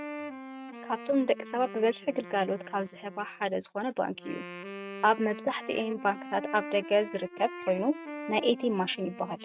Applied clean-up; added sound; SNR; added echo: neural mask model RNNoise.